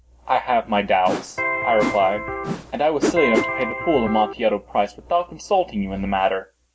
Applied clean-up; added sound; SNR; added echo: none; Electric guitar + Whoosh, swoosh, swish; 4 dB; none.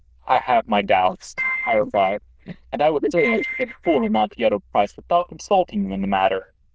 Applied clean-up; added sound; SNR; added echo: neural diffusion model UNIVERSE++.